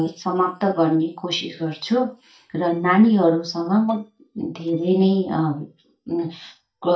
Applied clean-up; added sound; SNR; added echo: neural mask model DeepFilterNet 3.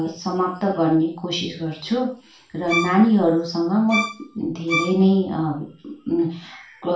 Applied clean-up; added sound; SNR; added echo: none; Bowed string instrument; 6 dB; reverberation time 0.3 s.